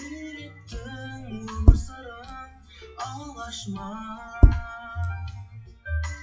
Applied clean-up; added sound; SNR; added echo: classical method WPE with log-MMSE.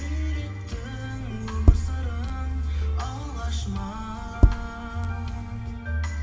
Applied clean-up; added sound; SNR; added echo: none; Tap; -2 dB; reverberation time 0.8 s.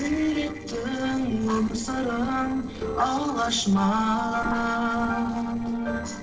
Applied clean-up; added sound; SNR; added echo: neural separator model SepFormer DNS4.